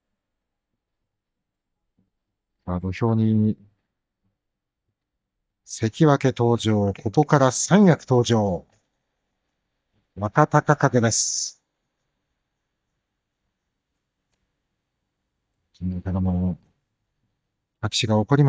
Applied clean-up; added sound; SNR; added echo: neural mask model DeepFilterNet 3.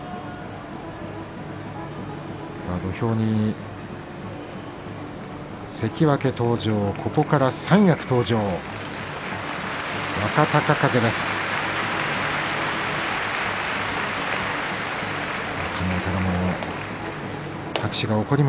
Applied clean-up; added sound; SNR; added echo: none; Acoustic guitar; 12 dB; none.